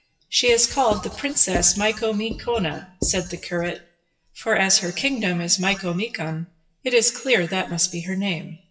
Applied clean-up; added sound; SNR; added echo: classical method WPE with log-MMSE.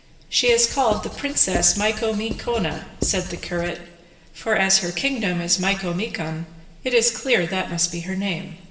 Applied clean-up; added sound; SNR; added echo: none; Writing; 10 dB; reverberation time 1.1 s.